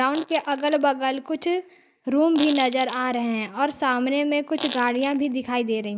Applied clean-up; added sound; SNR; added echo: neural mask model DeepFilterNet 3.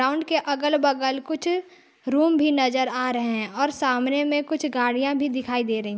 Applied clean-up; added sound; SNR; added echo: none; none; none; none.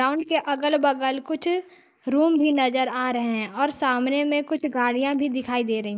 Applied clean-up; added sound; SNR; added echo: neural mask model Resemble Enhance denoiser.